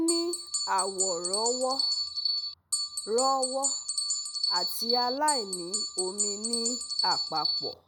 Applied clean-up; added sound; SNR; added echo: none; Bell; -1 dB; none.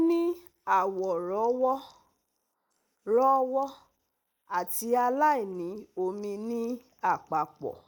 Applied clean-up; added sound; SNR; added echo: neural mask model Resemble Enhance denoiser.